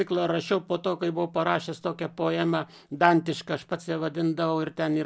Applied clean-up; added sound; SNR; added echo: none; none; none; none.